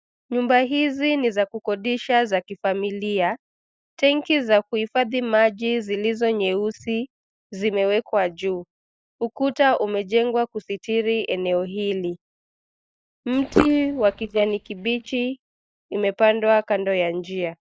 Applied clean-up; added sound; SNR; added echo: neural mask model DeepFilterNet 3.